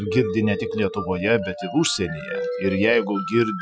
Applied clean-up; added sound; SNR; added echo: classical method Wiener filter.